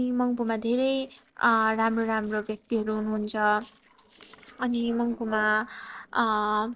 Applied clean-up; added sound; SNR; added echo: neural separator model SepFormer DNS4.